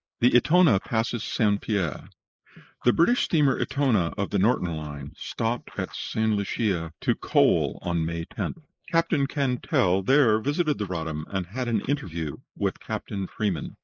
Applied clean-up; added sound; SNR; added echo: neural mask model Resemble Enhance denoiser.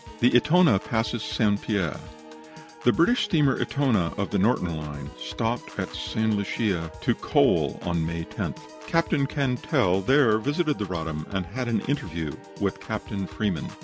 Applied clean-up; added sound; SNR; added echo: none; Piano / Organ; 17 dB; none.